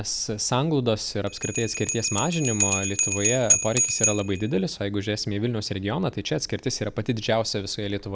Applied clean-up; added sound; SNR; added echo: none; Bell; 3 dB; none.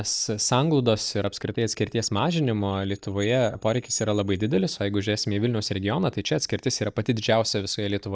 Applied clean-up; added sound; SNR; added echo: neural mask model DeepFilterNet 3.